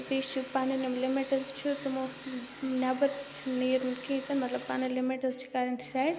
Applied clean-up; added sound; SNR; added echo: none; Domestic sounds, home sounds + Acoustic guitar; 16 dB; none.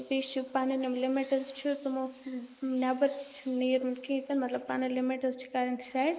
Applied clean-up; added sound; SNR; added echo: neural mask model Resemble Enhance denoiser.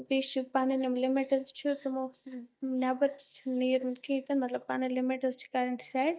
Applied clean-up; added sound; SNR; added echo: neural mask model DeepFilterNet 3.